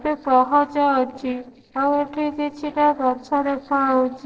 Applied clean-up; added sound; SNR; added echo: neural separator model SepFormer DNS4.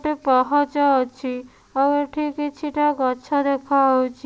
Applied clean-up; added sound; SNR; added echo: none; none; none; none.